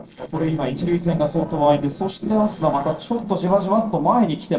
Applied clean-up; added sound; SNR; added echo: neural separator model SepFormer DNS4.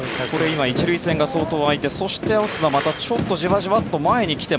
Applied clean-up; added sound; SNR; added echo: none; none; none; none.